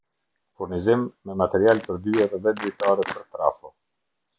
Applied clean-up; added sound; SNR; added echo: none; Clapping; 13 dB; none.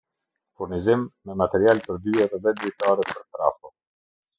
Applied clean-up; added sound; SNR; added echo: classical method spectral subtraction.